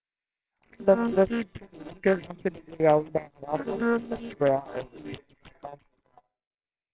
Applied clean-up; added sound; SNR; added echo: neural separator model SepFormer WHAMR!.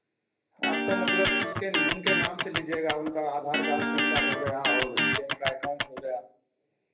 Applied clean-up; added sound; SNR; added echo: none; Electric guitar; -4 dB; reverberation time 0.3 s.